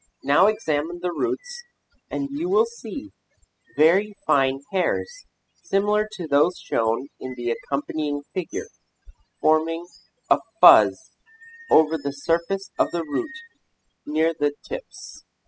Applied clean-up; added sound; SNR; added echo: classical method spectral subtraction.